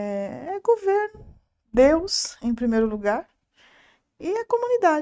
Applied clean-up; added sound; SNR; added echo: neural mask model RNNoise.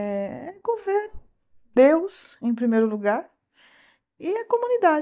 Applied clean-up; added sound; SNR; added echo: neural mask model DeepFilterNet 3.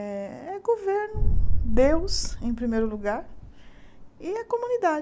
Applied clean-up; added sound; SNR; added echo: none; Boom; -4 dB; none.